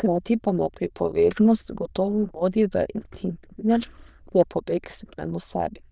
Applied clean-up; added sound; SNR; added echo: neural diffusion model UNIVERSE++.